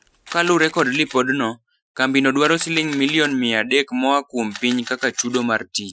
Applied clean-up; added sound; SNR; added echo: classical method Wiener filter.